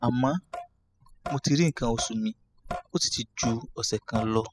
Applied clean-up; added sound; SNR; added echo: classical method spectral subtraction.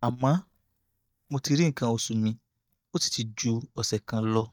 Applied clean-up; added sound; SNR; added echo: neural mask model DeepFilterNet 3.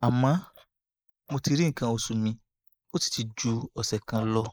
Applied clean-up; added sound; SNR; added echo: neural mask model Resemble Enhance denoiser.